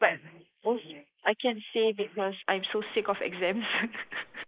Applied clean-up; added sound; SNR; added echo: neural mask model Resemble Enhance denoiser.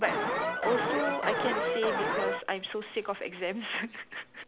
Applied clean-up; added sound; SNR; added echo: none; Alarm; -3 dB; none.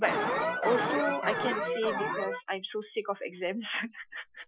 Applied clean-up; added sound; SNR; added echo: classical method Wiener filter.